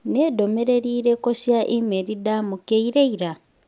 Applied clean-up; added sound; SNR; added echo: none; none; none; none.